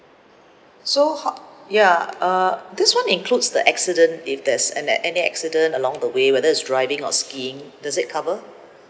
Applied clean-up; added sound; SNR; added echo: none; none; none; none.